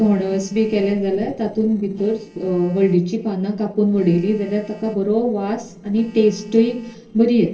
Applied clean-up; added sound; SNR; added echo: neural separator model SepFormer DNS4.